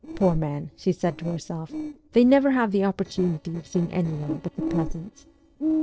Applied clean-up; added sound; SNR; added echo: neural separator model SepFormer DNS4.